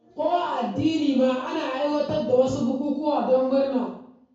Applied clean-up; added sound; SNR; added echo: none; none; none; reverberation time 0.6 s.